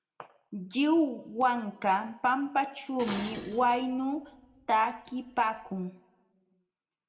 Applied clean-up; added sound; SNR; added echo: none; Dishes, pots, and pans; 14 dB; reverberation time 0.6 s.